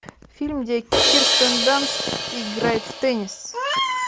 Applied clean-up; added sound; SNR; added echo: none; Crash cymbal; -2 dB; none.